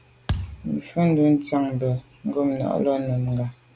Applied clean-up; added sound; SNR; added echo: none; Thump, thud; 9 dB; none.